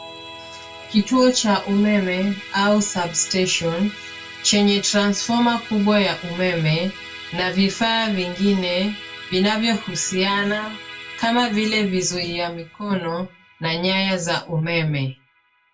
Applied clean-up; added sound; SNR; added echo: none; Musical instrument; 16 dB; reverberation time 0.2 s.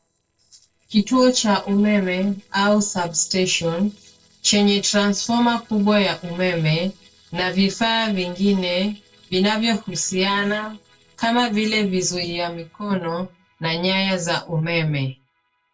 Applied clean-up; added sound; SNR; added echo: neural separator model SepFormer DNS4.